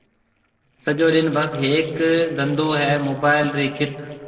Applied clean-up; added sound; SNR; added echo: neural separator model SepFormer DNS4.